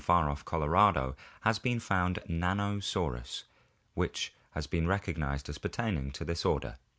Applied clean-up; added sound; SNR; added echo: none; none; none; none.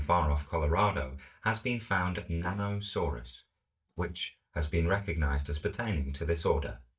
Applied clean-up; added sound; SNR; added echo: neural mask model DeepFilterNet 3.